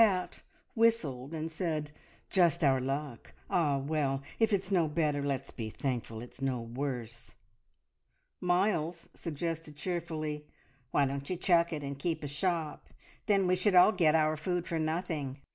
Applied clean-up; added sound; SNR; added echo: none; none; none; none.